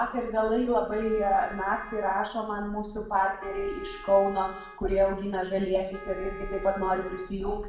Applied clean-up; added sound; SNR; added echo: none; Wind instrument, woodwind instrument; 19 dB; reverberation time 0.7 s.